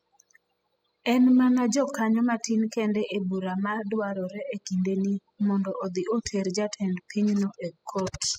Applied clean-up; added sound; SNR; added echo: classical method spectral subtraction.